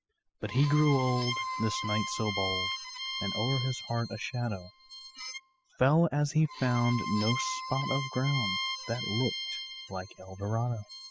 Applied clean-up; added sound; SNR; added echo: classical method spectral subtraction.